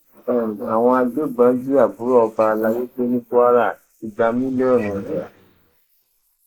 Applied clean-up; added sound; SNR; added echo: neural mask model Resemble Enhance denoiser.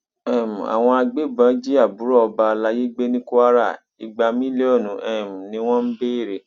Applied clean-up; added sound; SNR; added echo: none; none; none; none.